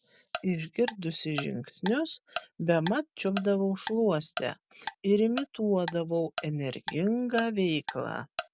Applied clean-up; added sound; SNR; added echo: none; Tick-tock; 12 dB; none.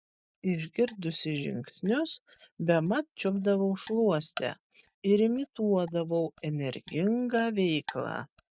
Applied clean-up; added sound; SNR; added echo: neural mask model DeepFilterNet 3.